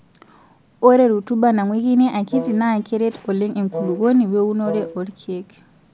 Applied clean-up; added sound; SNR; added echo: none; Wind instrument, woodwind instrument; 12 dB; none.